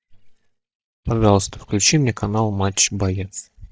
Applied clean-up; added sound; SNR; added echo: neural mask model DeepFilterNet 3.